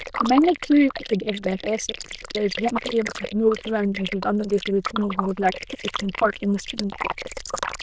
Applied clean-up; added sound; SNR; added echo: neural diffusion model UNIVERSE++.